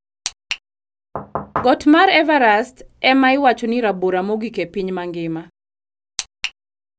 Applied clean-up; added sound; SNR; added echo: none; Knock / Wood; 7 dB; none.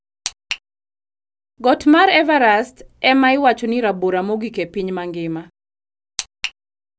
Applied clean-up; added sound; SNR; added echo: none; none; none; none.